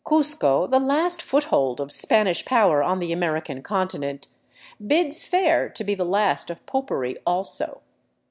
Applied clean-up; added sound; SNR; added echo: none; none; none; none.